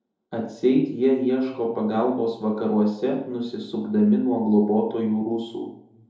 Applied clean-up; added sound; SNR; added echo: none; none; none; reverberation time 2.6 s.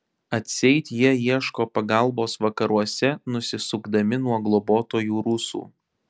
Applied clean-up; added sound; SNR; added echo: none; none; none; none.